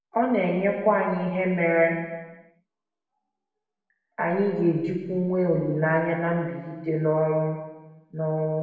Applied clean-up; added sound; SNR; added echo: none; none; none; reverberation time 1.2 s.